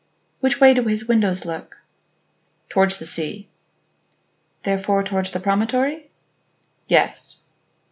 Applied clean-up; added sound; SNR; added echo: none; none; none; none.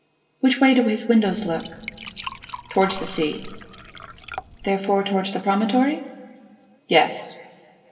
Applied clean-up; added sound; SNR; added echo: none; Liquid; 14 dB; reverberation time 2.3 s.